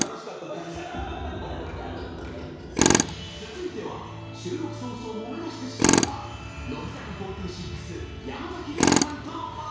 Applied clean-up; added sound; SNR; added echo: none; Tools; -5 dB; reverberation time 1.1 s.